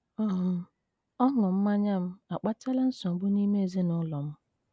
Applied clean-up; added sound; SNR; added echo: none; none; none; none.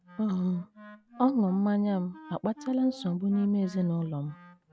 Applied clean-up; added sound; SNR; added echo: none; Wind instrument, woodwind instrument + Brass instrument; 19 dB; none.